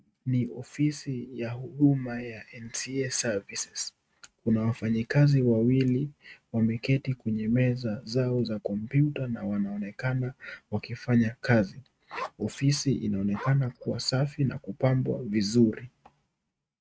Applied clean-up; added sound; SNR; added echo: neural mask model RNNoise.